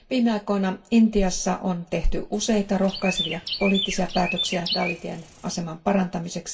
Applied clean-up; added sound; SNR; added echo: none; Chirp, tweet; 7 dB; reverberation time 0.2 s.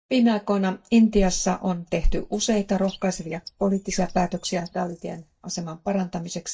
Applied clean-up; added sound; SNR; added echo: neural mask model DeepFilterNet 3.